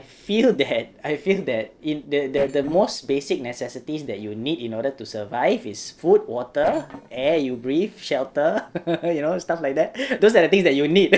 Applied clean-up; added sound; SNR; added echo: neural separator model SepFormer DNS4.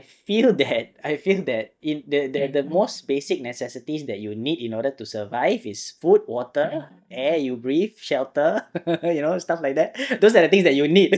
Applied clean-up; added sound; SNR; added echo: neural mask model DeepFilterNet 3.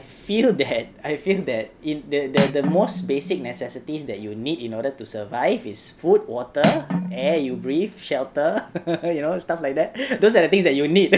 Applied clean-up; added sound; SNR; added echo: none; Cutlery, silverware; 6 dB; none.